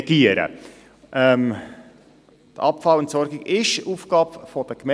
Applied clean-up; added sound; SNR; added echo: none; none; none; none.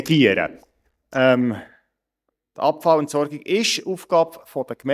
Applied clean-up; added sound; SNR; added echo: neural mask model DeepFilterNet 3.